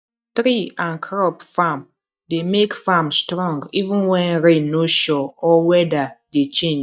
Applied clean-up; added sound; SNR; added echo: neural mask model DeepFilterNet 3.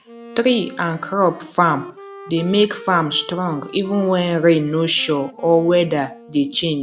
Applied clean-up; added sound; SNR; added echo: none; Wind instrument, woodwind instrument; 20 dB; none.